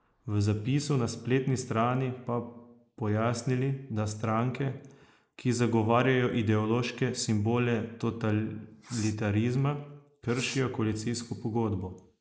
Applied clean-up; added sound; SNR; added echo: neural mask model Resemble Enhance denoiser.